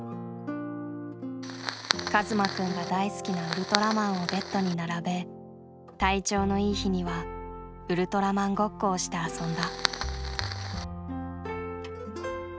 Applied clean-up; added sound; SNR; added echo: none; Fire; 5 dB; none.